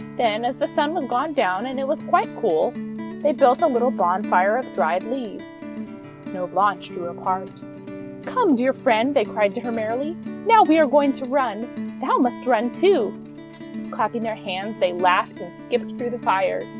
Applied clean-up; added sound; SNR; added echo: none; Guitar; 12 dB; none.